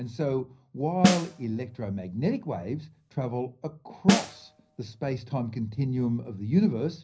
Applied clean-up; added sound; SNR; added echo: none; Snare drum; 1 dB; reverberation time 0.5 s.